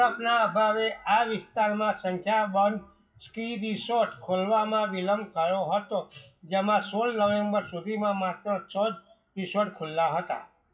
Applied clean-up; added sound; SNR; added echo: classical method WPE with log-MMSE.